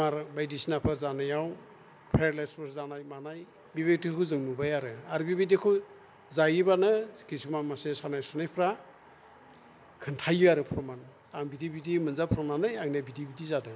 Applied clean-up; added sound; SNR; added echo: none; none; none; none.